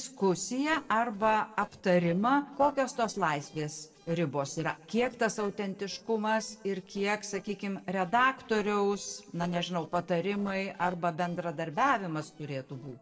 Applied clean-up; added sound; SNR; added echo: neural separator model SepFormer DNS4.